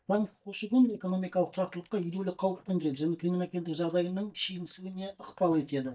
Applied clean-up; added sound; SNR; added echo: neural mask model DeepFilterNet 3.